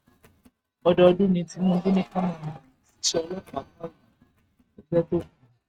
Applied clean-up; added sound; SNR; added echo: neural mask model RNNoise.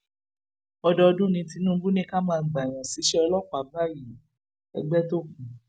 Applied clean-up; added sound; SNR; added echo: none; none; none; none.